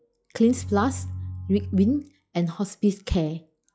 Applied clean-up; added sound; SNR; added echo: classical method log-MMSE.